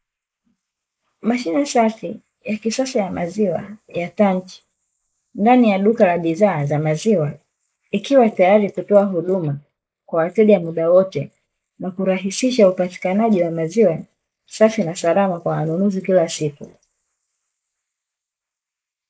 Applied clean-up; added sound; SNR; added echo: neural mask model Resemble Enhance denoiser.